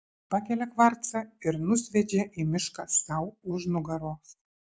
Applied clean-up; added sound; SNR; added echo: none; none; none; none.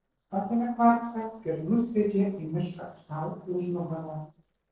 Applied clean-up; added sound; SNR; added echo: neural separator model SepFormer DNS4.